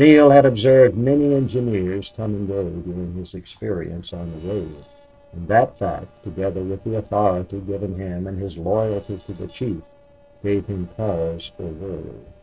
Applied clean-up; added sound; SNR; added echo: neural separator model SepFormer DNS4.